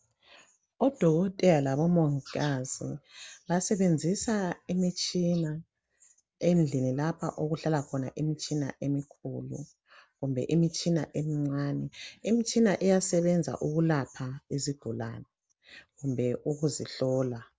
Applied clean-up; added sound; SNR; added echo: none; none; none; none.